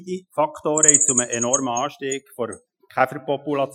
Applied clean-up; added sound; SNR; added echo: classical method Wiener filter.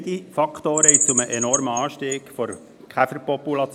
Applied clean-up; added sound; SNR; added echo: none; Bird vocalization, bird call, bird song; -2 dB; none.